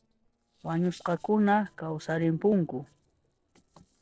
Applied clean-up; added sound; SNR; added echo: neural separator model SepFormer DNS4.